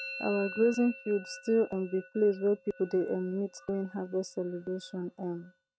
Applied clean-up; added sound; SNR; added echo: neural mask model RNNoise.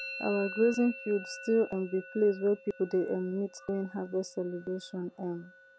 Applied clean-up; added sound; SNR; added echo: none; Musical instrument; 15 dB; none.